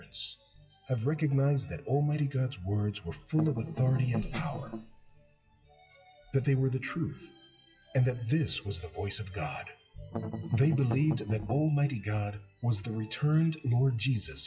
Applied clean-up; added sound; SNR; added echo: classical method WPE with log-MMSE.